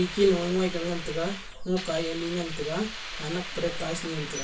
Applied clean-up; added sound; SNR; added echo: none; Hiss; 10 dB; reverberation time 0.2 s.